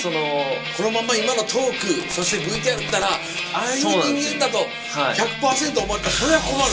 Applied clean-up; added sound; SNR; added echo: none; Bird; 15 dB; reverberation time 0.2 s.